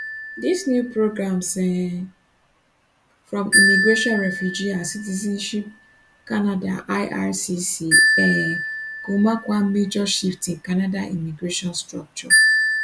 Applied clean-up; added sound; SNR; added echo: none; Marimba, xylophone; 0 dB; none.